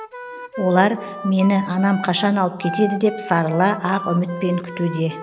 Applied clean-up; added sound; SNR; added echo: none; Wind instrument, woodwind instrument; 12 dB; none.